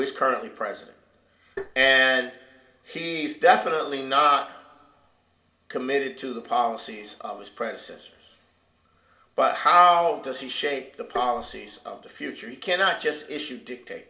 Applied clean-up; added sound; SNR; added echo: none; Tap; 13 dB; reverberation time 1.6 s.